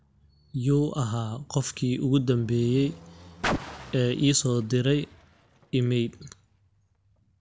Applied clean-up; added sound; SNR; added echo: none; Car; 14 dB; none.